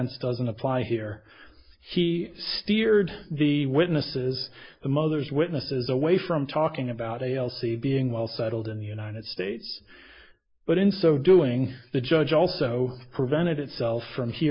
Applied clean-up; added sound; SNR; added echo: neural mask model Resemble Enhance denoiser.